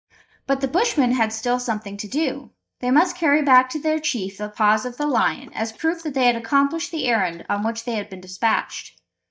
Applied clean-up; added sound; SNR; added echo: neural mask model DeepFilterNet 3.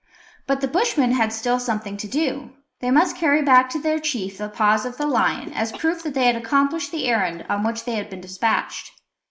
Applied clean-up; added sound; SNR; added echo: neural mask model Resemble Enhance denoiser.